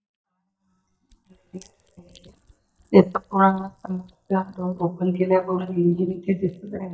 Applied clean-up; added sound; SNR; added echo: neural mask model DeepFilterNet 3.